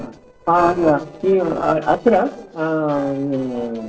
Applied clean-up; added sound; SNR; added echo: neural separator model SepFormer DNS4.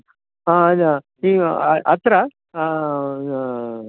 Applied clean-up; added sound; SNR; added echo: none; none; none; none.